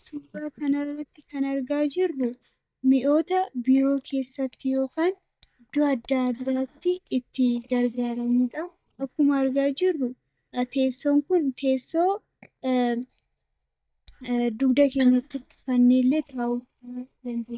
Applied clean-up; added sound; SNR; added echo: neural mask model DeepFilterNet 3.